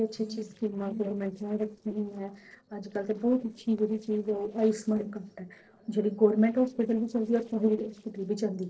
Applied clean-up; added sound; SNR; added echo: neural separator model SepFormer DNS4.